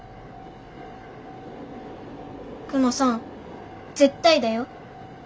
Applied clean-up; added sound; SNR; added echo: none; none; none; none.